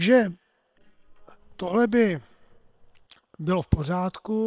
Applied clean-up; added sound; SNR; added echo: neural separator model SepFormer WHAM!.